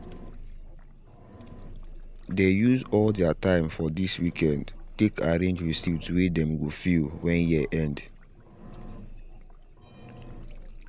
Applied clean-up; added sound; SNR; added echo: none; Engine; 15 dB; none.